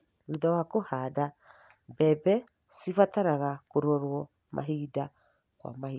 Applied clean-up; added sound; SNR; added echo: none; none; none; none.